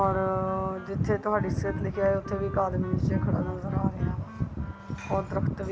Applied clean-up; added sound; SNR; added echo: none; Wind instrument, woodwind instrument; 17 dB; none.